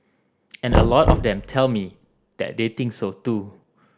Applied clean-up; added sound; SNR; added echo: none; Knock; 1 dB; none.